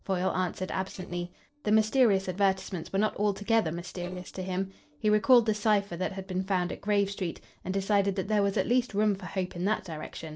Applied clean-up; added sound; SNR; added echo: neural separator model SepFormer DNS4.